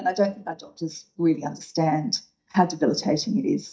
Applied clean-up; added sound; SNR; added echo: neural mask model DeepFilterNet 3.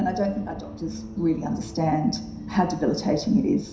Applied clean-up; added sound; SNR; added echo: none; Aircraft; 18 dB; reverberation time 0.7 s.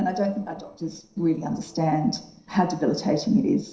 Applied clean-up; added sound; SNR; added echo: neural separator model SepFormer DNS4.